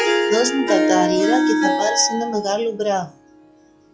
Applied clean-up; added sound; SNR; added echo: classical method log-MMSE.